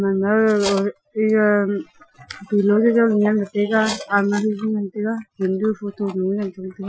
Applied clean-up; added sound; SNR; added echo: classical method Wiener filter.